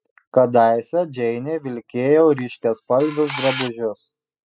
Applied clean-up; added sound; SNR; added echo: classical method spectral subtraction.